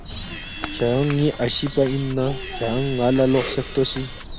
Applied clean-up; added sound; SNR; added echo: none; Bird vocalization, bird call, bird song + Camera; 7 dB; none.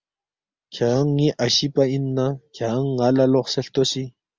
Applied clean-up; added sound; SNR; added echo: none; none; none; none.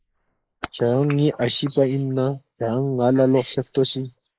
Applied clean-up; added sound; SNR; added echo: neural mask model Resemble Enhance denoiser.